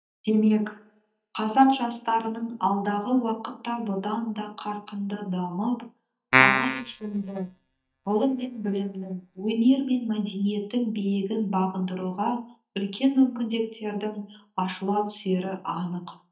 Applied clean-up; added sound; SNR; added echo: neural mask model DeepFilterNet 3.